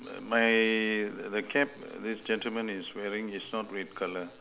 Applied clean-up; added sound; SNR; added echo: none; none; none; none.